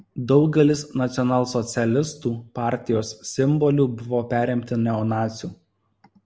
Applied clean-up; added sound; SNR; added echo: none; none; none; none.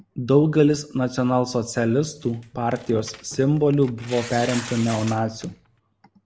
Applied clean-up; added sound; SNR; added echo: none; Tearing; 16 dB; none.